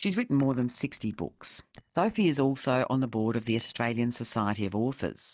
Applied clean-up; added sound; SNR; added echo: neural mask model DeepFilterNet 3.